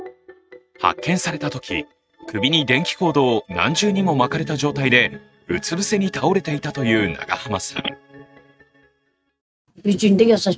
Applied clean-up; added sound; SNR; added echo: neural mask model RNNoise.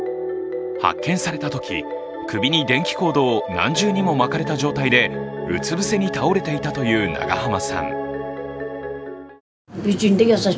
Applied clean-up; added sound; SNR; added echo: none; none; none; none.